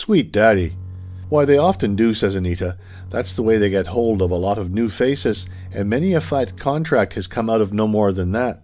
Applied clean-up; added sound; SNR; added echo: none; Bowed string instrument; 16 dB; none.